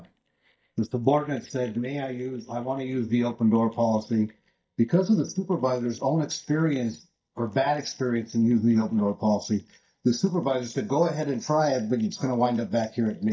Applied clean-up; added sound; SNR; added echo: neural mask model DeepFilterNet 3.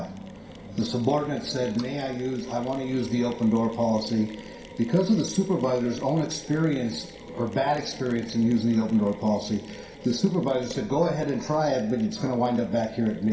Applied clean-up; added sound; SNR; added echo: none; Mechanisms; 19 dB; reverberation time 0.5 s.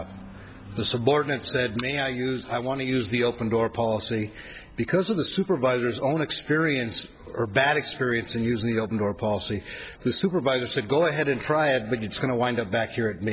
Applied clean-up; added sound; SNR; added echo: none; none; none; none.